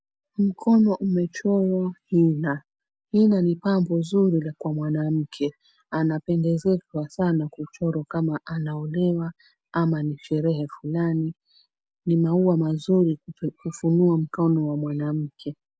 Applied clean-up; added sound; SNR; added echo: none; none; none; none.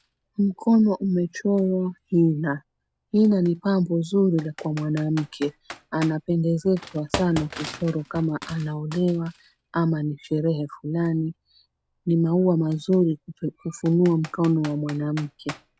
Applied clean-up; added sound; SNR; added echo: none; Computer keyboard; 18 dB; none.